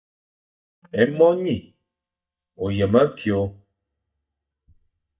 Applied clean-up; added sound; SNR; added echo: neural mask model DeepFilterNet 3.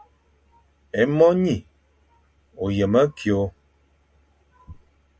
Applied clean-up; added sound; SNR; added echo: none; none; none; none.